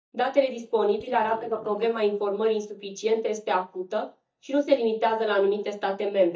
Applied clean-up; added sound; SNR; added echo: neural mask model DeepFilterNet 3.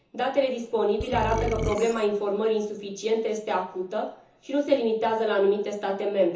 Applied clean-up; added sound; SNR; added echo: none; Burping, eructation; 5 dB; reverberation time 0.7 s.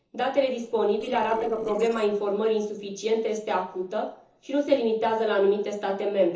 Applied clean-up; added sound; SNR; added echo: neural separator model SepFormer DNS4.